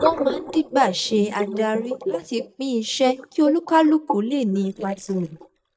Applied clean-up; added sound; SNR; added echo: neural mask model DeepFilterNet 3.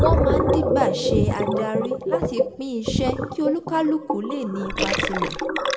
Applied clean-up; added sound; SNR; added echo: none; Gurgling; -3 dB; reverberation time 0.9 s.